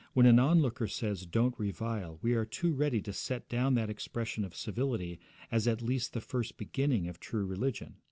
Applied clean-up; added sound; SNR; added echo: none; none; none; none.